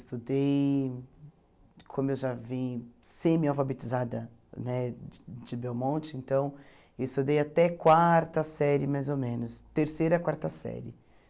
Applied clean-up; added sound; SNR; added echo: none; none; none; none.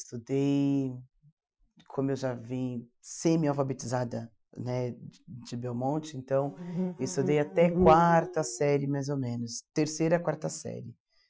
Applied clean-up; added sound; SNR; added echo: classical method Wiener filter.